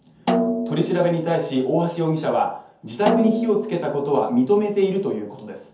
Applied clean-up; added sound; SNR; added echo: none; Snare drum; 5 dB; reverberation time 0.5 s.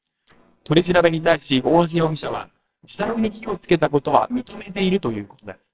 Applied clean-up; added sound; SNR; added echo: neural separator model SepFormer WHAMR!.